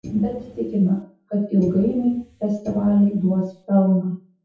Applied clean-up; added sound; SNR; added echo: classical method WPE with log-MMSE.